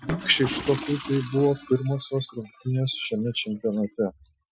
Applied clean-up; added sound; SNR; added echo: classical method Wiener filter.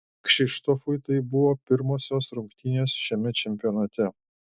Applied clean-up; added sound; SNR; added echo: none; none; none; none.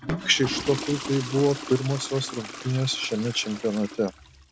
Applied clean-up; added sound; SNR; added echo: none; Toilet flush / Water; 10 dB; none.